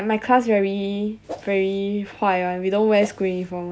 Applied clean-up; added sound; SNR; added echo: none; Whoosh, swoosh, swish; 16 dB; none.